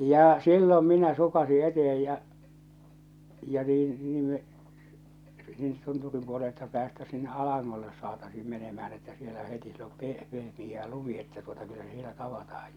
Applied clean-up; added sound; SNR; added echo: none; none; none; none.